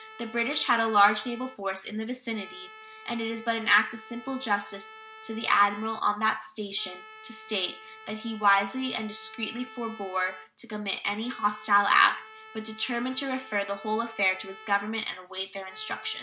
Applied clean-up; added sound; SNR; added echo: none; Trumpet; 18 dB; none.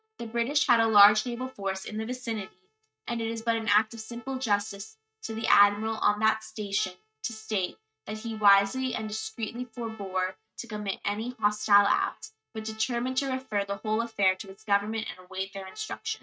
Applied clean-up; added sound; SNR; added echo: neural mask model RNNoise.